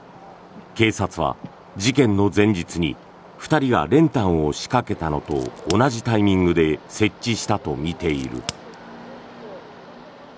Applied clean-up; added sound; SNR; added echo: none; Crack; 19 dB; none.